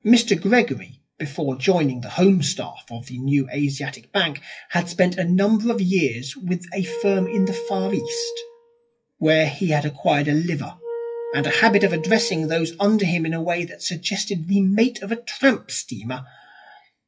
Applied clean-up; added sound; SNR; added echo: classical method WPE with log-MMSE.